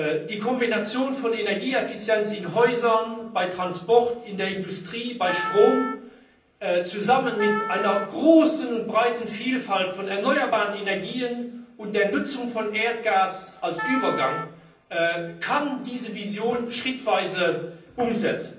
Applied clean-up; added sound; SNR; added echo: none; Wind instrument, woodwind instrument; 8 dB; reverberation time 0.6 s.